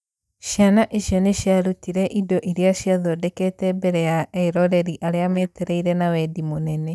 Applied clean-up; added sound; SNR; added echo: neural mask model DeepFilterNet 3.